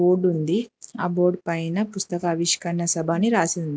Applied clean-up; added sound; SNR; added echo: none; none; none; none.